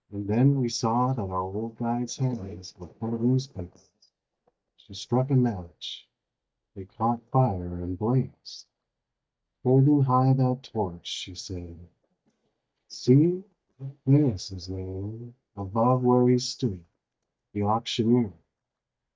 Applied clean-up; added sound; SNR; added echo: neural mask model DeepFilterNet 3.